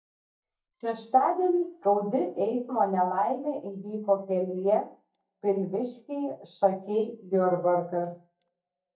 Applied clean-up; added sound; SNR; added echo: neural mask model DeepFilterNet 3.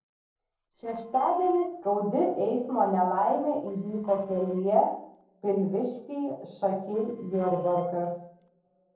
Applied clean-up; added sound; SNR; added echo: neural separator model SepFormer DNS4.